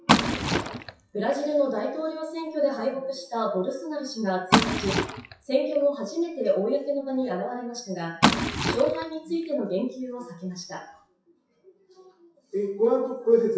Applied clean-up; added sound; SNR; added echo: classical method WPE with log-MMSE.